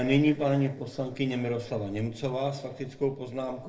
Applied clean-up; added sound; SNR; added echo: neural separator model SepFormer DNS4.